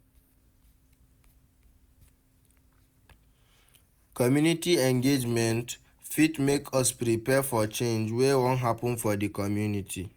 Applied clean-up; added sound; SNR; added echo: none; none; none; none.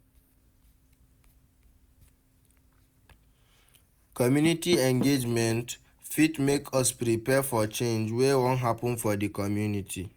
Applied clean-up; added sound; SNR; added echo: none; Door; 18 dB; none.